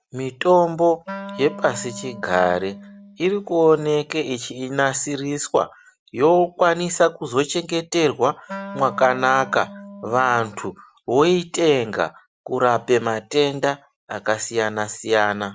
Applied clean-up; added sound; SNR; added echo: none; Wind instrument, woodwind instrument; 16 dB; none.